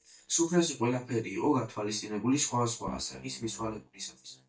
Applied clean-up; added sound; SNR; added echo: neural mask model DeepFilterNet 3.